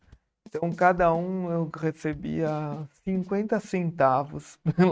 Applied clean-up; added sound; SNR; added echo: neural mask model RNNoise.